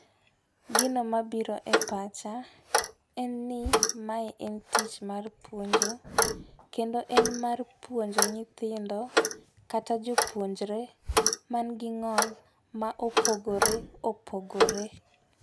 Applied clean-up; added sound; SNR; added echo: none; Clock; -2 dB; none.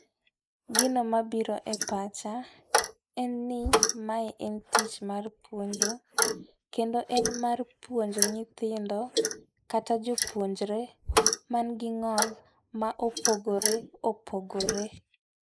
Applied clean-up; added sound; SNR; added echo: neural mask model Resemble Enhance denoiser.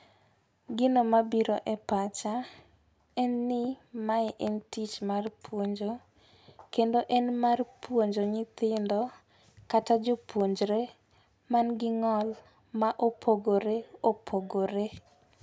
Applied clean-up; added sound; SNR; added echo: none; none; none; none.